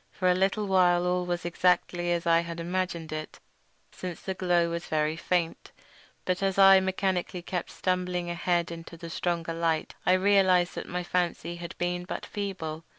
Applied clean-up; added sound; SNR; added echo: none; none; none; none.